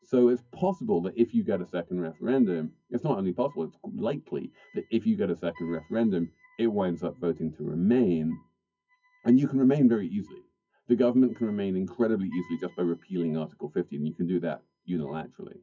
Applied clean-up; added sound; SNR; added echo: classical method WPE with log-MMSE.